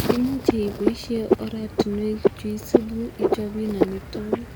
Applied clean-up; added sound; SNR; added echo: none; Frog; -3 dB; none.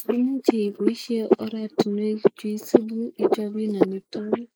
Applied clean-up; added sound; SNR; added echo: neural mask model Resemble Enhance denoiser.